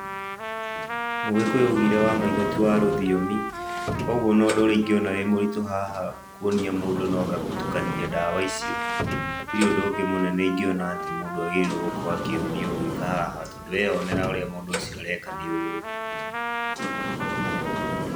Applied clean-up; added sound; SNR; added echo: none; Sliding door + Trumpet; 4 dB; none.